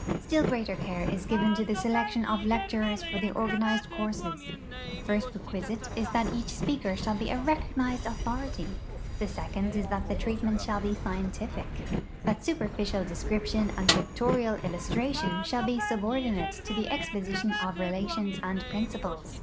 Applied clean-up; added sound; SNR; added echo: none; Train + Snare drum; 4 dB; none.